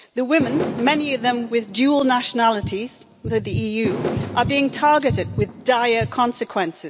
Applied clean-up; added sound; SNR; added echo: none; Bass guitar + Fireworks; 8 dB; none.